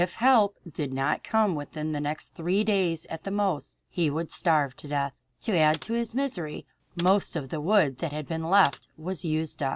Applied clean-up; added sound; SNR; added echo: none; Computer keyboard; 17 dB; none.